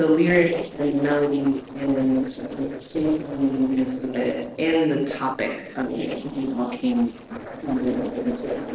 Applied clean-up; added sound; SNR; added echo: neural separator model SepFormer DNS4.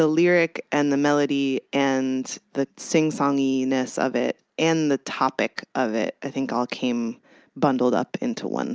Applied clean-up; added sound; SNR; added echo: none; none; none; none.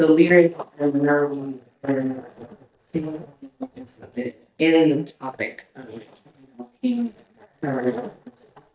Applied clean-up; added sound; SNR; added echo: neural mask model DeepFilterNet 3.